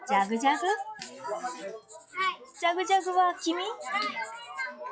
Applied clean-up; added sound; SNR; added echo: classical method log-MMSE.